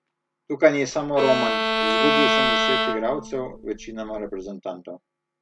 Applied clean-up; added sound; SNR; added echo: none; Bowed string instrument; -2 dB; none.